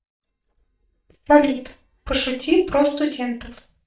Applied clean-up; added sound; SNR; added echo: neural mask model DeepFilterNet 3.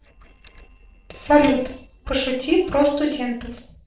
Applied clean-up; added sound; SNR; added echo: neural separator model SepFormer DNS4.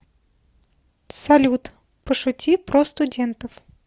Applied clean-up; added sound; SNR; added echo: none; none; none; none.